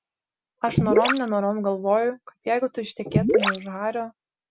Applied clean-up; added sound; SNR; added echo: none; Gurgling / Liquid; -3 dB; none.